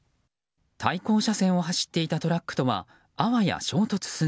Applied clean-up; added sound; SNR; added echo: none; none; none; none.